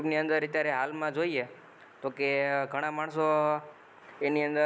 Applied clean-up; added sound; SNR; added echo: none; none; none; none.